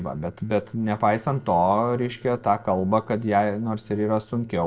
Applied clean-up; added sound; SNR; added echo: neural separator model SepFormer DNS4.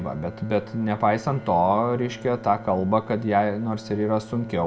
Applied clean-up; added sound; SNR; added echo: none; Bowed string instrument; 17 dB; reverberation time 0.5 s.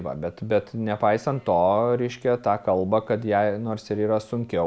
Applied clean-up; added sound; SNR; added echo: none; none; none; none.